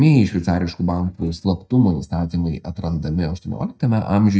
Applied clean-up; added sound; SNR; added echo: neural mask model DeepFilterNet 3.